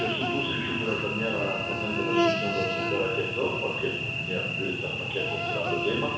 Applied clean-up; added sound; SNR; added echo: none; Cricket / Buzz; -2 dB; reverberation time 1.0 s.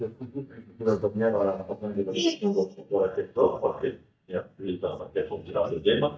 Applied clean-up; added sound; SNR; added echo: neural mask model DeepFilterNet 3.